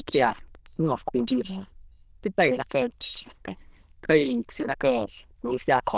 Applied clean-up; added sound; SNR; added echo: neural diffusion model UNIVERSE++.